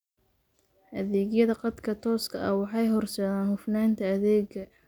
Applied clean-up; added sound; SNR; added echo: none; none; none; none.